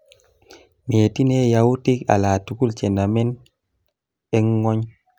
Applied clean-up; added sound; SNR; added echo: none; none; none; none.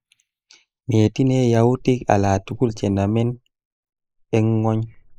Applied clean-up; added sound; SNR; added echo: neural mask model Resemble Enhance denoiser.